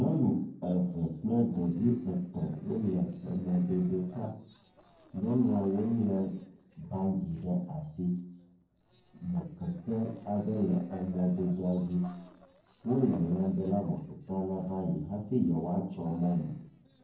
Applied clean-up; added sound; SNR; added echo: neural separator model SepFormer DNS4.